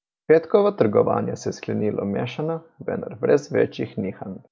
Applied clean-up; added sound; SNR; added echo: none; none; none; none.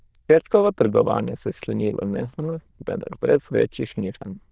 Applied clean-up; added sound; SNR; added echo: neural diffusion model UNIVERSE++.